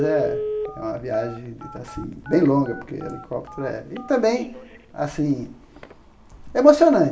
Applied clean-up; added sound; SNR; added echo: none; Telephone; 12 dB; reverberation time 0.5 s.